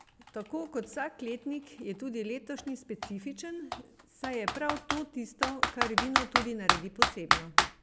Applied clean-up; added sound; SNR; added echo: none; Computer keyboard; -5 dB; none.